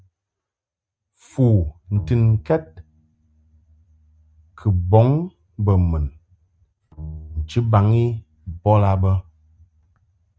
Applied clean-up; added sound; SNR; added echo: neural mask model RNNoise.